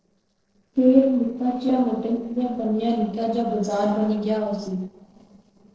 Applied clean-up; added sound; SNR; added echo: neural separator model SepFormer DNS4.